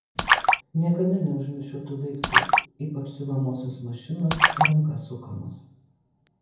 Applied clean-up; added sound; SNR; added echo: none; Splash, splatter; -2 dB; reverberation time 0.9 s.